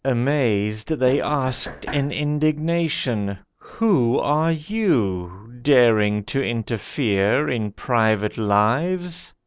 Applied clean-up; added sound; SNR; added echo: none; Knock; 15 dB; none.